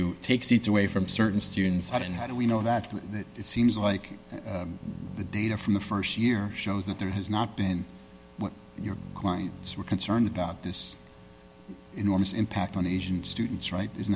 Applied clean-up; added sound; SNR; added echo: none; Bass guitar; 17 dB; none.